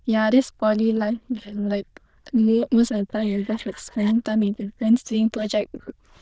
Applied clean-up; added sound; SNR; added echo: neural diffusion model UNIVERSE++.